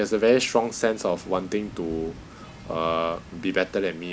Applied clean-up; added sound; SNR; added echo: none; Rain; 18 dB; none.